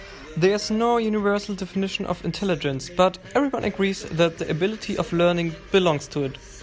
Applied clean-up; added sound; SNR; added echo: none; none; none; none.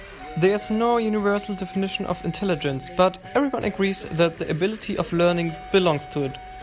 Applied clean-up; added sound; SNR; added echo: none; Wind instrument, woodwind instrument; 18 dB; none.